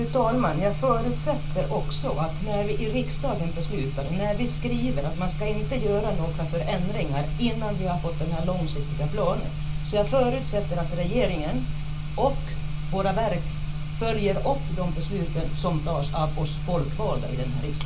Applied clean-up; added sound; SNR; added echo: none; none; none; reverberation time 0.2 s.